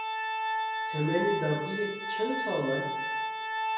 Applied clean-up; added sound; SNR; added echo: none; Organ; 0 dB; reverberation time 0.9 s.